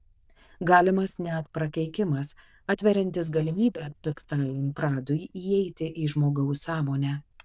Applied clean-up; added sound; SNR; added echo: neural diffusion model UNIVERSE++.